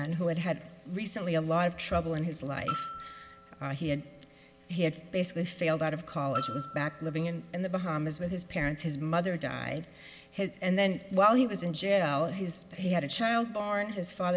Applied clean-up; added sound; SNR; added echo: none; Bell; 12 dB; none.